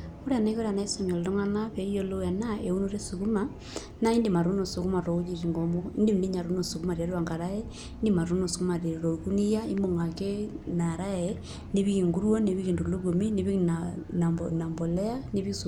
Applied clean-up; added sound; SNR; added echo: none; Bus; 16 dB; none.